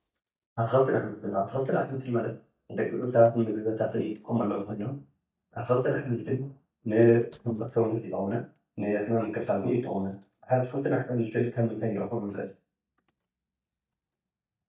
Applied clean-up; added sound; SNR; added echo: neural mask model DeepFilterNet 3.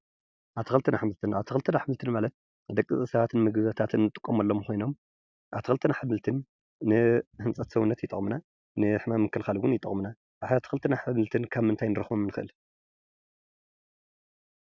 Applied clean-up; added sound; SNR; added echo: none; none; none; none.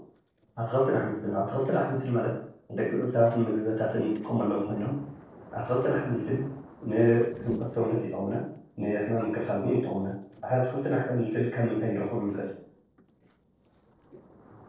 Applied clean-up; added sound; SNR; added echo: neural separator model SepFormer DNS4.